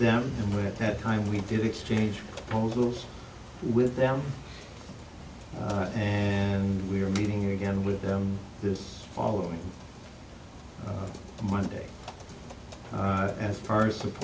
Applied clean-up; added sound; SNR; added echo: none; none; none; none.